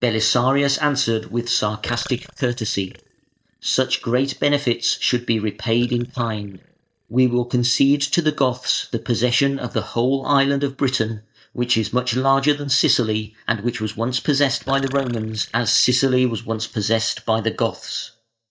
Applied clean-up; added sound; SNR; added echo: neural mask model DeepFilterNet 3.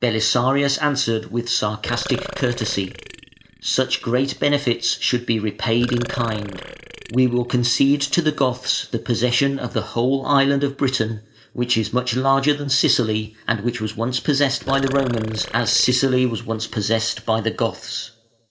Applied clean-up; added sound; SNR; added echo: none; Burping, eructation; 15 dB; reverberation time 0.5 s.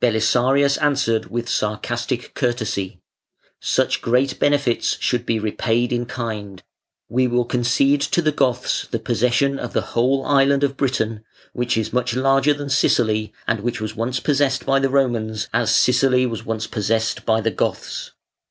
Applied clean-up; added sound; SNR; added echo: none; none; none; none.